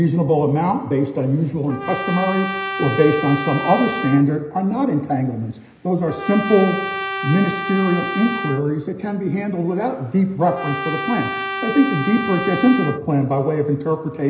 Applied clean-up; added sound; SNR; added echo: none; Trumpet; 9 dB; reverberation time 0.9 s.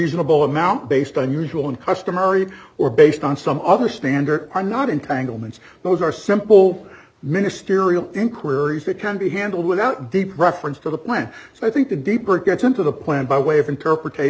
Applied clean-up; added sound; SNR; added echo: none; none; none; none.